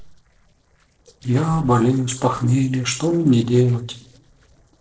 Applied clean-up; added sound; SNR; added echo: neural separator model SepFormer DNS4.